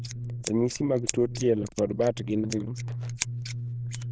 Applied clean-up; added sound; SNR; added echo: neural diffusion model UNIVERSE++.